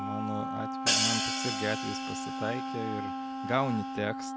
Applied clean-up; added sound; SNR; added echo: none; Wind instrument, woodwind instrument + Hi-hat; -2 dB; none.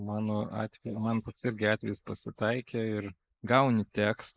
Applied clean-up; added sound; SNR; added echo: neural mask model Resemble Enhance denoiser.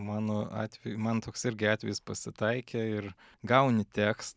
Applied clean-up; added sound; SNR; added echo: none; none; none; none.